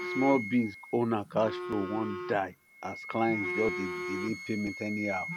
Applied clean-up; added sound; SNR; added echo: none; Wind instrument, woodwind instrument + Telephone; 6 dB; none.